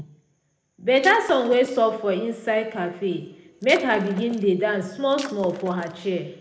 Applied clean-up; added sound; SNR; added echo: none; Shatter; 17 dB; reverberation time 0.9 s.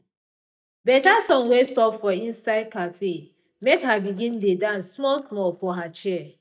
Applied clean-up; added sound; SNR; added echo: neural mask model DeepFilterNet 3.